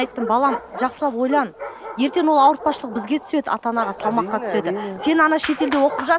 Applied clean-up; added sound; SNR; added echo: none; Bark; 12 dB; none.